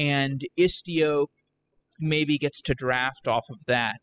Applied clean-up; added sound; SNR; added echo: classical method spectral subtraction.